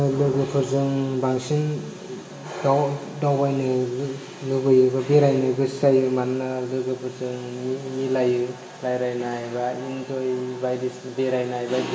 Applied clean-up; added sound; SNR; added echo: none; none; none; reverberation time 1.1 s.